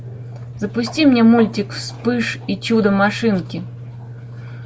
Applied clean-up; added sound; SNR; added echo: none; none; none; none.